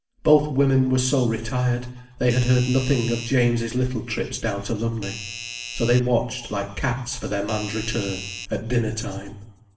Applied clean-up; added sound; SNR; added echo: none; Doorbell; 11 dB; reverberation time 0.9 s.